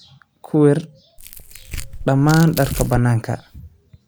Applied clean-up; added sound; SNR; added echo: none; Tearing; 11 dB; none.